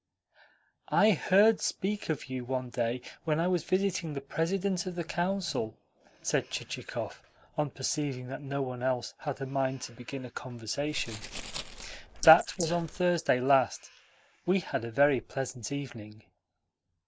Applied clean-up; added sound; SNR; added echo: neural mask model Resemble Enhance denoiser.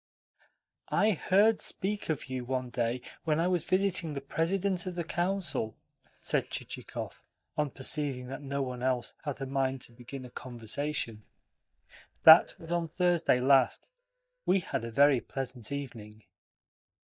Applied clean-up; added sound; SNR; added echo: neural mask model DeepFilterNet 3.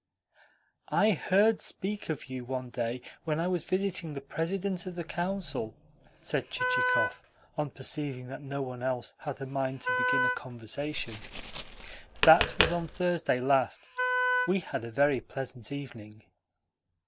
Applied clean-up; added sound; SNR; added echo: none; Tap + Wind instrument, woodwind instrument; 1 dB; none.